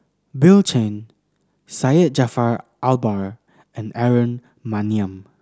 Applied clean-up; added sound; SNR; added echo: none; none; none; none.